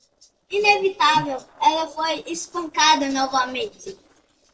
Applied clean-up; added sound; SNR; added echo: neural separator model SepFormer DNS4.